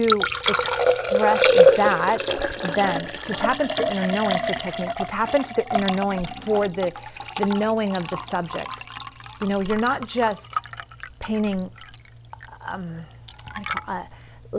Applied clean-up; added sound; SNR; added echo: none; Liquid; -1 dB; none.